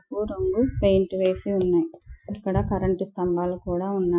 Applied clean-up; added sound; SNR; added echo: classical method Wiener filter.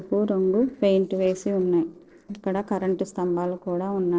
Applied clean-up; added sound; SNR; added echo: neural separator model SepFormer DNS4.